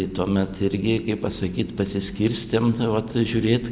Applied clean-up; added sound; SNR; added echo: none; none; none; none.